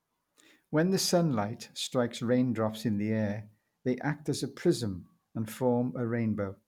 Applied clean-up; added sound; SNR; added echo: none; none; none; none.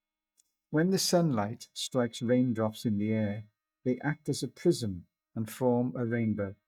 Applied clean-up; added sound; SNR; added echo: neural mask model DeepFilterNet 3.